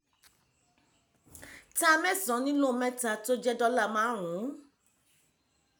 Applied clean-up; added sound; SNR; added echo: none; none; none; none.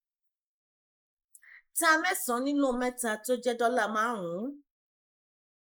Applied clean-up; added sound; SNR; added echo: neural mask model Resemble Enhance denoiser.